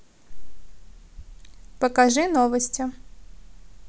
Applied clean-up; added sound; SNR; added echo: none; none; none; none.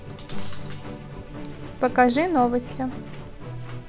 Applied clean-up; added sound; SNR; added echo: none; Musical instrument + Chewing, mastication; 10 dB; none.